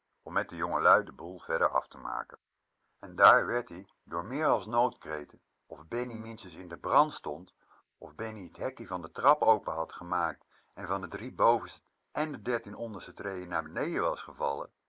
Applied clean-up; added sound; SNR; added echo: neural mask model Resemble Enhance denoiser.